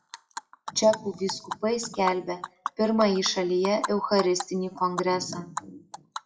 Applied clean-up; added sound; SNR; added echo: classical method WPE with log-MMSE.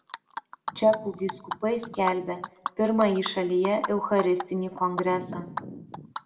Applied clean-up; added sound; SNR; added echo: none; Animal; 11 dB; reverberation time 0.5 s.